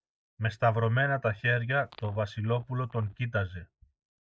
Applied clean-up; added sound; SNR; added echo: neural mask model DeepFilterNet 3.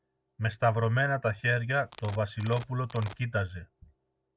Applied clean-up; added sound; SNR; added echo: none; Domestic sounds, home sounds; 16 dB; none.